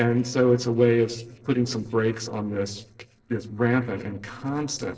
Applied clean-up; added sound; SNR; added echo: neural separator model SepFormer DNS4.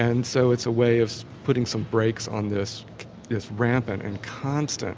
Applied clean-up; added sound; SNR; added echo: none; none; none; none.